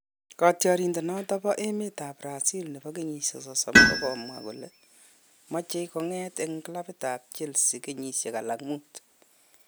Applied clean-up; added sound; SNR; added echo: none; Tools; -4 dB; none.